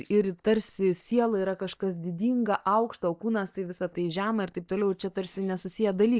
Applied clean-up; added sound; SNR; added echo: neural mask model DeepFilterNet 3.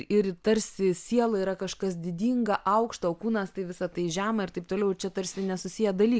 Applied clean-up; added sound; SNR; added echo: none; none; none; none.